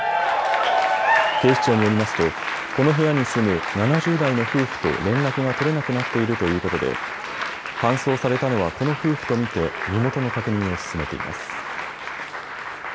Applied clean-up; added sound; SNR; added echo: none; Applause / Cheering; 3 dB; none.